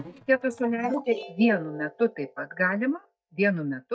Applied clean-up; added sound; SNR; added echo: neural mask model DeepFilterNet 3.